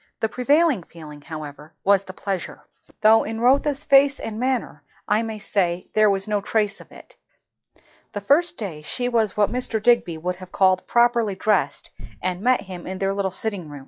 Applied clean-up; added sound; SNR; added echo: classical method log-MMSE.